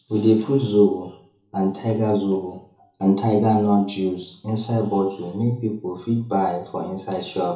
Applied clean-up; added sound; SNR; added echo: none; none; none; reverberation time 0.7 s.